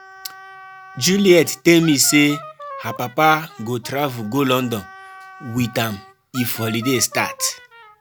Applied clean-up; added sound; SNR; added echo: none; Wind instrument, woodwind instrument; 18 dB; none.